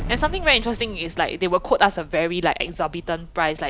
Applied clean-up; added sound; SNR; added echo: none; Explosion; 12 dB; none.